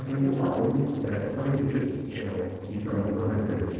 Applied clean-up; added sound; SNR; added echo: neural separator model SepFormer DNS4.